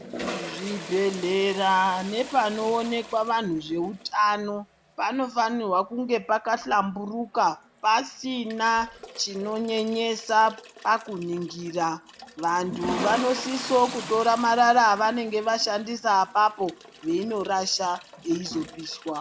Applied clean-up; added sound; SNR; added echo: none; Toilet flush; 14 dB; none.